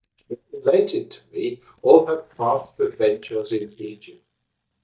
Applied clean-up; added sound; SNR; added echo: neural mask model DeepFilterNet 3.